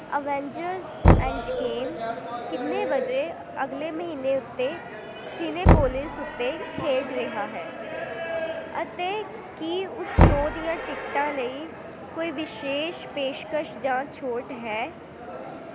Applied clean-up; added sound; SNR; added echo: none; Knock; -2 dB; none.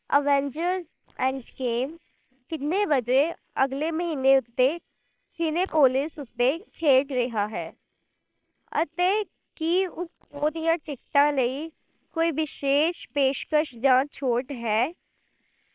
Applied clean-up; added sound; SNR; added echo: neural separator model SepFormer WHAM!.